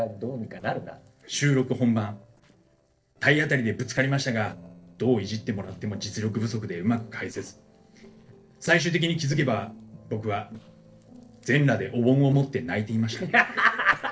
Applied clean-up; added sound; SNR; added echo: neural separator model SepFormer DNS4.